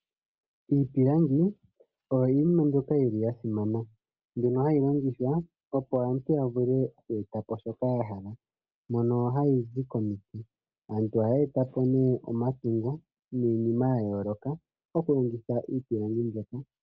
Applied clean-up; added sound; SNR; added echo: none; none; none; none.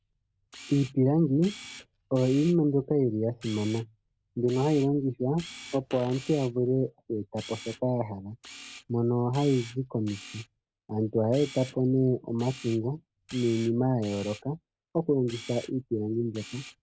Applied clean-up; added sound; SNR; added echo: none; Camera + Fart; 20 dB; none.